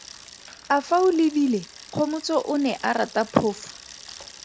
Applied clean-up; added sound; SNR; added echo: none; Bicycle; 19 dB; none.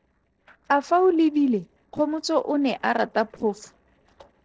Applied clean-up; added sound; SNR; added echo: neural separator model SepFormer DNS4.